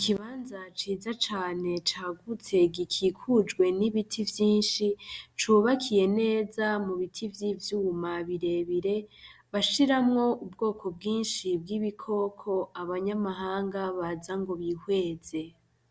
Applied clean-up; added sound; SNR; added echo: none; none; none; none.